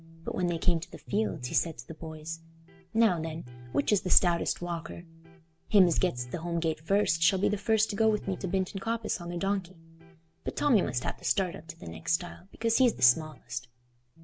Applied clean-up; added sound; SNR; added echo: none; Electric guitar; 18 dB; none.